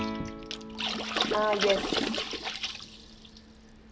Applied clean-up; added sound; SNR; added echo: none; Water / Splash, splatter + Guitar; -1 dB; none.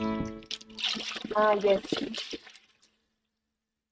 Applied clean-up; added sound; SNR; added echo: neural mask model RNNoise.